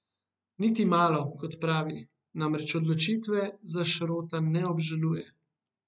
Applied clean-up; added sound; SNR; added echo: none; none; none; none.